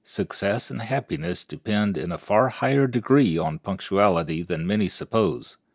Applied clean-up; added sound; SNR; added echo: none; none; none; none.